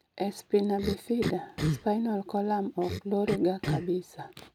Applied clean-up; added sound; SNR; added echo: none; Cough; 5 dB; none.